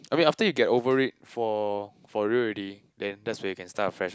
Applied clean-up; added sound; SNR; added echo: none; none; none; none.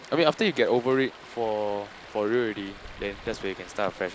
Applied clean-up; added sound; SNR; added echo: none; Stream; 17 dB; none.